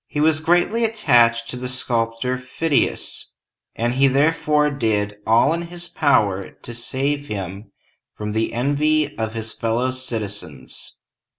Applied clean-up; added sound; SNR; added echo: none; none; none; none.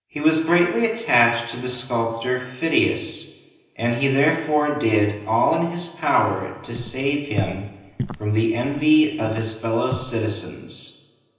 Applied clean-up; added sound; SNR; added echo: none; Walk, footsteps; 12 dB; reverberation time 0.9 s.